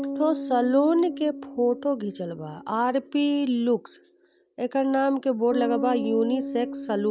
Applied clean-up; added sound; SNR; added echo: neural mask model DeepFilterNet 3.